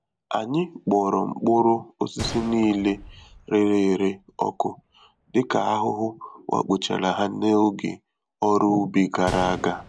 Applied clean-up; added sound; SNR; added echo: none; Gunshot, gunfire; 18 dB; none.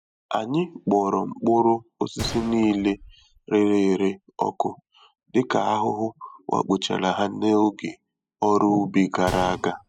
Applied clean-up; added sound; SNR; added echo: classical method spectral subtraction.